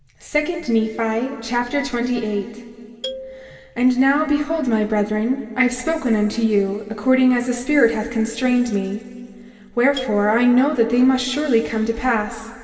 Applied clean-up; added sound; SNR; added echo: none; Marimba, xylophone; 17 dB; reverberation time 2.3 s.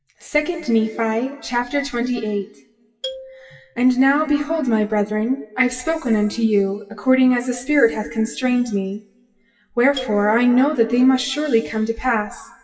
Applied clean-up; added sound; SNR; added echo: classical method WPE with log-MMSE.